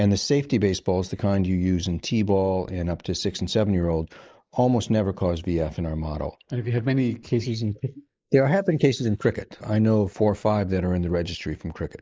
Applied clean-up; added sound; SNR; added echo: neural mask model Resemble Enhance denoiser.